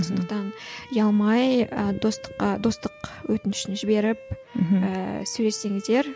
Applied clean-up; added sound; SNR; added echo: none; Bowed string instrument; 20 dB; none.